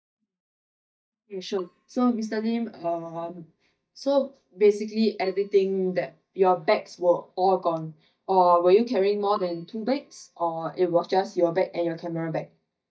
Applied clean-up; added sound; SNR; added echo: neural mask model DeepFilterNet 3.